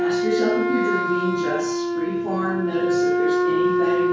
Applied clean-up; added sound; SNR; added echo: none; Wind instrument, woodwind instrument; -5 dB; reverberation time 0.5 s.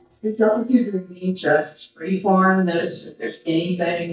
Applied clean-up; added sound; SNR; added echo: neural mask model DeepFilterNet 3.